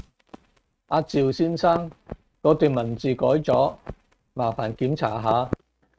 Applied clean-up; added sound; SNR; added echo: neural mask model RNNoise.